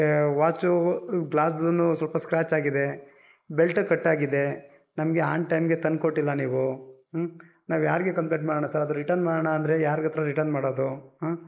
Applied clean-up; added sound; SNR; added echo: neural mask model Resemble Enhance denoiser.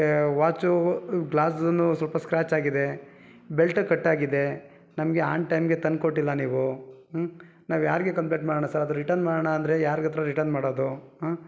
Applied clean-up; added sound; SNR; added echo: none; none; none; none.